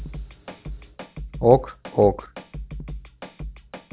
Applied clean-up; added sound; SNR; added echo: none; Drum kit; 11 dB; none.